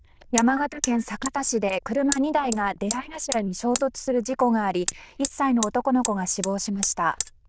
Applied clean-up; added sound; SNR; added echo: neural diffusion model UNIVERSE++.